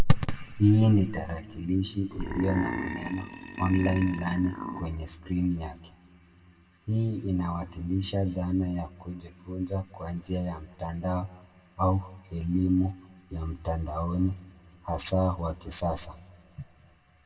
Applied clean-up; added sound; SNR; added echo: none; Burping, eructation; 7 dB; reverberation time 1.8 s.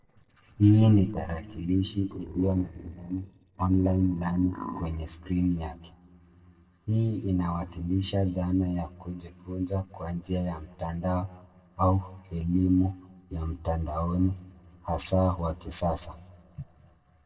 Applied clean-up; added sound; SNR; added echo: neural separator model SepFormer DNS4.